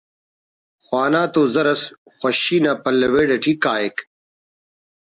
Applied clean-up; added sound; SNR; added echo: none; none; none; none.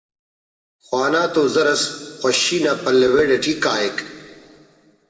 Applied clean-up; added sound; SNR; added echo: none; none; none; reverberation time 1.7 s.